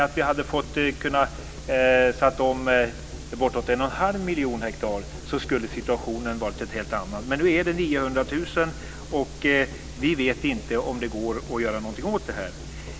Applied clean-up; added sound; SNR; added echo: none; Musical instrument; 15 dB; none.